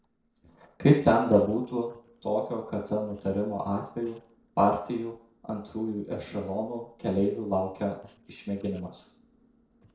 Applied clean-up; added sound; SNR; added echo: neural separator model SepFormer DNS4.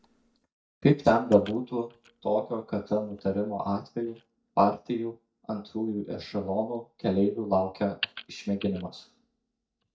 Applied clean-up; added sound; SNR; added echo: neural mask model DeepFilterNet 3.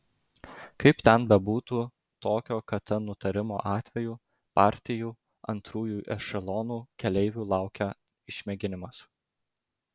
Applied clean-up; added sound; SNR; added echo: none; none; none; none.